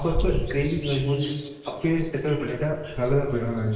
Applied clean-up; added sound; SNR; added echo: neural mask model Resemble Enhance denoiser.